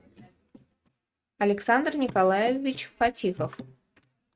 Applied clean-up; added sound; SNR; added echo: neural mask model RNNoise.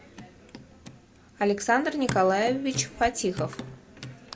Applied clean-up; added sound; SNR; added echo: none; Hands / Wood; 12 dB; none.